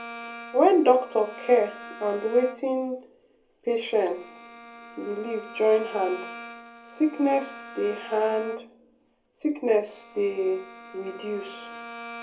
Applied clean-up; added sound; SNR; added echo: none; Bowed string instrument; 16 dB; reverberation time 0.3 s.